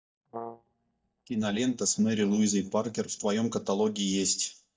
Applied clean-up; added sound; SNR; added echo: neural mask model DeepFilterNet 3.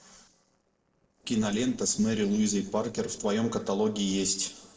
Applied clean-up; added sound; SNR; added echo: neural separator model SepFormer DNS4.